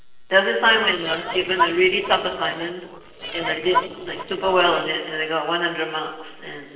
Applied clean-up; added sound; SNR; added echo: neural separator model SepFormer DNS4.